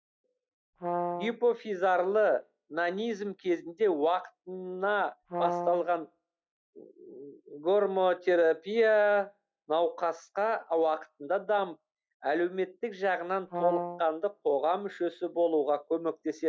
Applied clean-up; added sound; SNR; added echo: classical method log-MMSE.